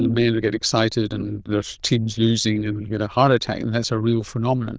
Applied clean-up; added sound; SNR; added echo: neural diffusion model UNIVERSE++.